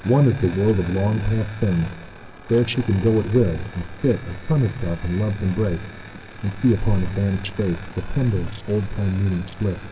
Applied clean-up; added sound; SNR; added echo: neural separator model SepFormer DNS4.